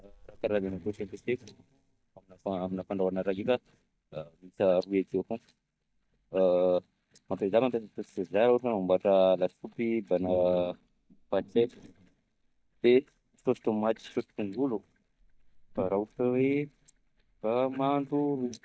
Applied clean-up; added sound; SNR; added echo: neural mask model DeepFilterNet 3.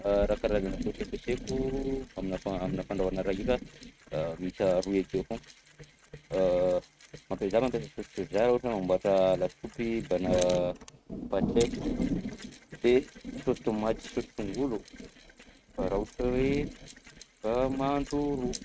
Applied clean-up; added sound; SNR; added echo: neural mask model RNNoise.